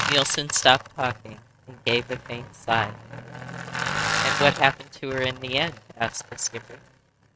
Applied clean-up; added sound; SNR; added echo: neural mask model RNNoise.